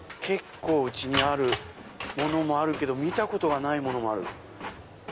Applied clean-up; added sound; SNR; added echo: none; Printer; 9 dB; none.